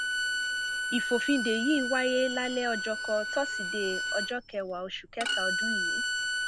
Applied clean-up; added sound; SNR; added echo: none; Bowed string instrument; 0 dB; none.